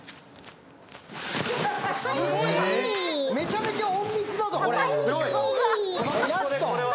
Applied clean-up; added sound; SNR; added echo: none; none; none; none.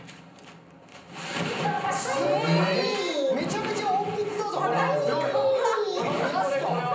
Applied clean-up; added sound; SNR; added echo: none; none; none; reverberation time 0.6 s.